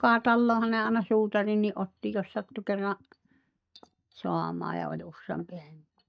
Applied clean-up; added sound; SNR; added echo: neural mask model DeepFilterNet 3.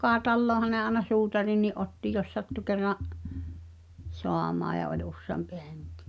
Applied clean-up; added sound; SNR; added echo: none; none; none; none.